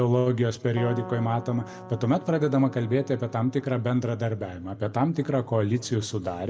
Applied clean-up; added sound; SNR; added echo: none; Keyboard (musical); 16 dB; reverberation time 1.5 s.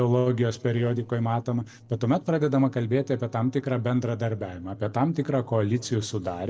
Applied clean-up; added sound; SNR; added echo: neural separator model SepFormer DNS4.